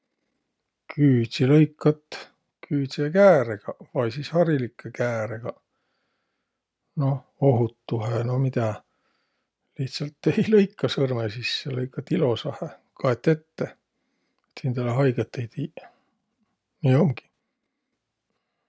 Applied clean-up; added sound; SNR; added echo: none; none; none; none.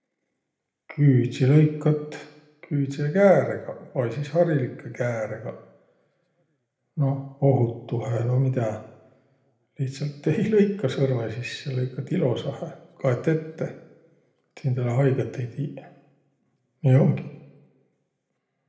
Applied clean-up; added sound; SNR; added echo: none; none; none; reverberation time 0.7 s.